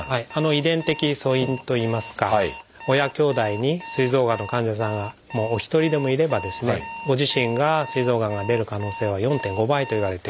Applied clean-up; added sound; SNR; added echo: none; Alarm; 15 dB; none.